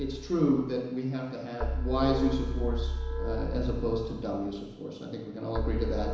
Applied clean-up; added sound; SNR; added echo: none; Keyboard (musical); 2 dB; reverberation time 1.0 s.